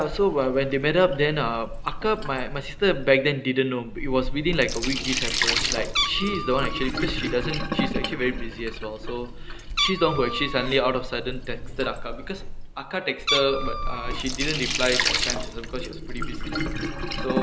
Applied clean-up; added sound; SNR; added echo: none; Sink (filling or washing) + Meow; 2 dB; none.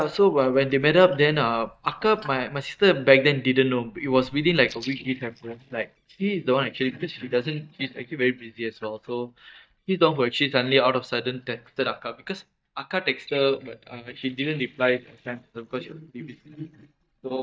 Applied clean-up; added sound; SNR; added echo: neural mask model DeepFilterNet 3.